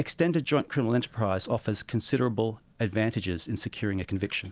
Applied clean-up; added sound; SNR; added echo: none; none; none; none.